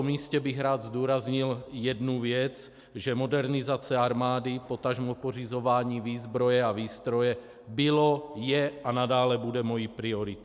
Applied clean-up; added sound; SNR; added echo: none; none; none; none.